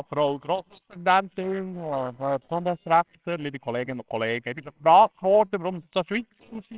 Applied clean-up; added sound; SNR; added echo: neural separator model SepFormer WHAMR!.